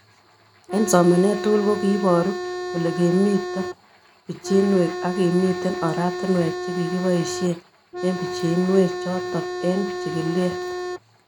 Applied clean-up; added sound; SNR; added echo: none; Organ; 6 dB; none.